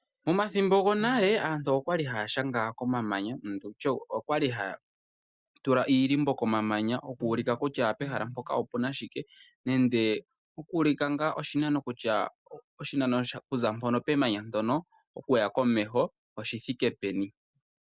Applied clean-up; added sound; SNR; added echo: none; Piano; 19 dB; none.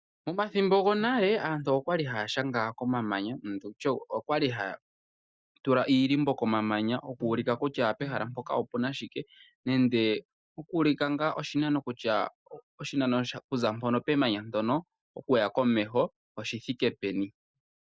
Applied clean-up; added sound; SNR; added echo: neural mask model DeepFilterNet 3.